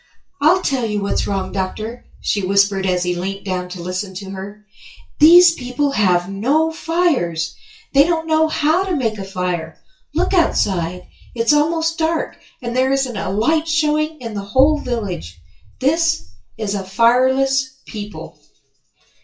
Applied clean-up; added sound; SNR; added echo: classical method WPE with log-MMSE.